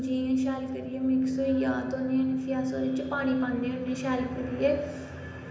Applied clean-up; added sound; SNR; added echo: none; none; none; reverberation time 0.8 s.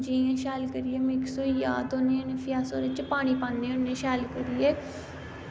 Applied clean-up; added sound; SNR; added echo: none; none; none; none.